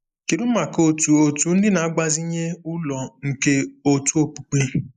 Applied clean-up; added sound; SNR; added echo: neural mask model Resemble Enhance denoiser.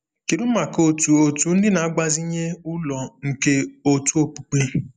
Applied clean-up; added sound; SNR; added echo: none; none; none; none.